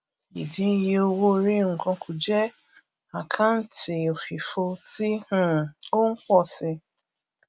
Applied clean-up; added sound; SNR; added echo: none; none; none; none.